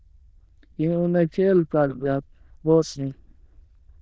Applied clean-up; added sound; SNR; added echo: neural diffusion model UNIVERSE++.